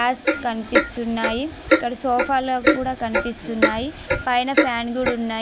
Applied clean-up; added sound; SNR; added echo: none; Clock; 0 dB; none.